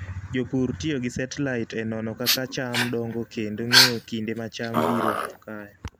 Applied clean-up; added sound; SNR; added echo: none; Dog; -3 dB; none.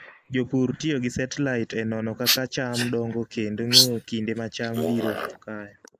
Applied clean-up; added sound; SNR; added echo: neural mask model Resemble Enhance denoiser.